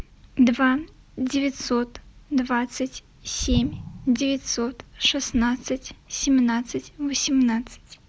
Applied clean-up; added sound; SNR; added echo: none; Explosion; 10 dB; none.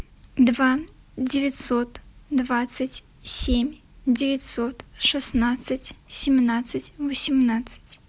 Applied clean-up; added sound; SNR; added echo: none; none; none; none.